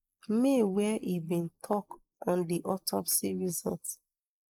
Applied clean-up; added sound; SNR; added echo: neural mask model Resemble Enhance denoiser.